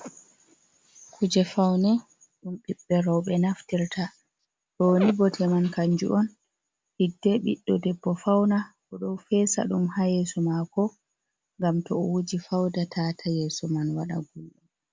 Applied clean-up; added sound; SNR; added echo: none; none; none; none.